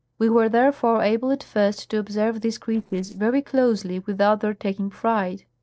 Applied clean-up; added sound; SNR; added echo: neural separator model SepFormer DNS4.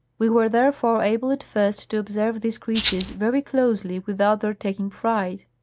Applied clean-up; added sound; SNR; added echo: none; Rattle (instrument); -1 dB; none.